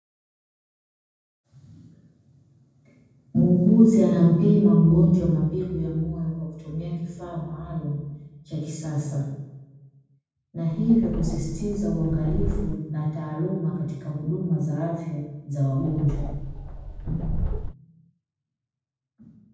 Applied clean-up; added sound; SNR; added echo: none; Subway, metro, underground; 5 dB; reverberation time 1.1 s.